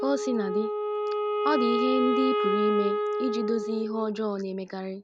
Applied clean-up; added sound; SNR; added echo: none; Wind instrument, woodwind instrument; -1 dB; none.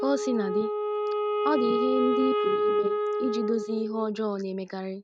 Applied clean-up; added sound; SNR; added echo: neural mask model RNNoise.